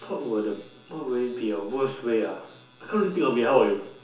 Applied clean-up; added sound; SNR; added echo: none; none; none; reverberation time 0.7 s.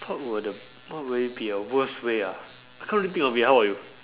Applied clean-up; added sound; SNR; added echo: none; none; none; none.